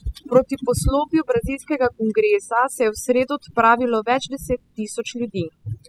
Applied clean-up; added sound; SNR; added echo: classical method spectral subtraction.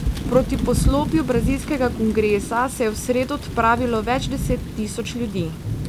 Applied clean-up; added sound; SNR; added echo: none; Thunder / Rain; 3 dB; none.